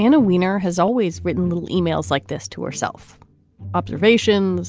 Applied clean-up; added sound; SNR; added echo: none; none; none; none.